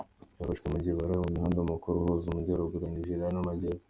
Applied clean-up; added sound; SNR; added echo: none; none; none; none.